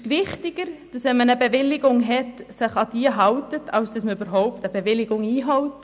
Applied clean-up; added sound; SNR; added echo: none; none; none; none.